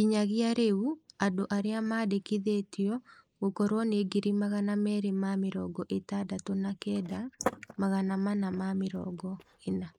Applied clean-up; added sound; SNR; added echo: neural mask model Resemble Enhance denoiser.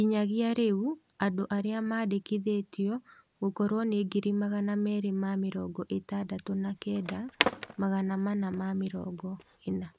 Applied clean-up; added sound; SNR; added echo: none; Skateboard; 7 dB; none.